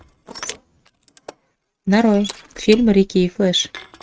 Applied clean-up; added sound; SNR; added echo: neural mask model RNNoise.